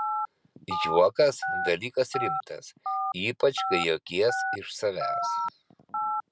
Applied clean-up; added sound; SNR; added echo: none; Telephone; 3 dB; none.